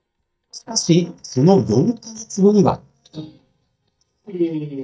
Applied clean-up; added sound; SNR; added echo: neural mask model DeepFilterNet 3.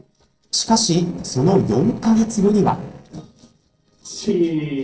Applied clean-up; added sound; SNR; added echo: neural separator model SepFormer DNS4.